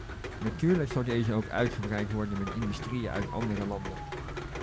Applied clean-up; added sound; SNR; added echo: none; Rain; 7 dB; none.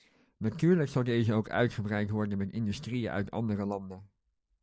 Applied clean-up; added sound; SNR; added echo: none; none; none; none.